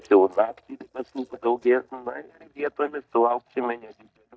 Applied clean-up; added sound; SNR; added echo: neural mask model DeepFilterNet 3.